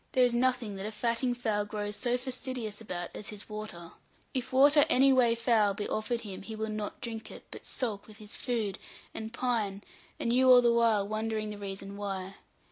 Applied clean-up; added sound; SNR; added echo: none; none; none; none.